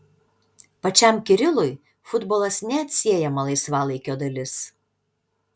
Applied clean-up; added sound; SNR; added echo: none; none; none; none.